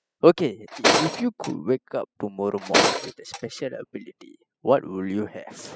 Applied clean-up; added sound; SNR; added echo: classical method spectral subtraction.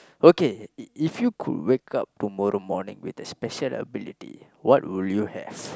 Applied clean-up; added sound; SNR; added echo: none; none; none; none.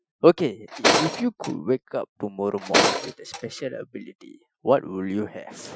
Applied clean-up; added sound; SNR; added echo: classical method Wiener filter.